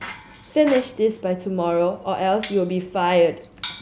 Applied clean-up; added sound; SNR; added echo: none; Bicycle; 16 dB; none.